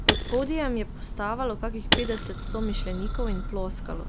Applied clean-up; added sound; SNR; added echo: none; Church bell + Shatter / Crushing; -3 dB; none.